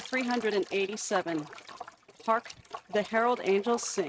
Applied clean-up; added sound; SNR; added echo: neural mask model RNNoise.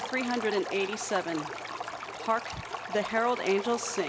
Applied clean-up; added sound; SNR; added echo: none; Stream; 8 dB; none.